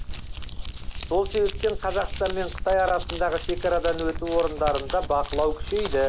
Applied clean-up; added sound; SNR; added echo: none; Crumpling, crinkling; 5 dB; none.